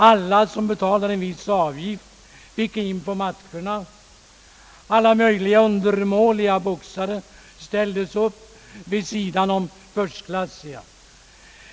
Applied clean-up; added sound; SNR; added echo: none; none; none; none.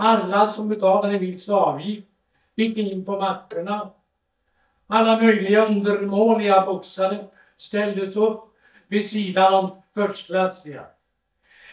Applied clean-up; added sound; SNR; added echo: neural mask model DeepFilterNet 3.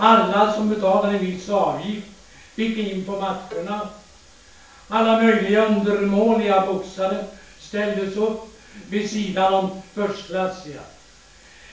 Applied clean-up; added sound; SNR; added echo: none; Bowed string instrument; 19 dB; reverberation time 0.5 s.